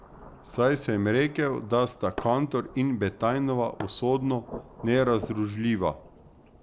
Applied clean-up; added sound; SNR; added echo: none; Rain / Thunderstorm + Shatter; 17 dB; none.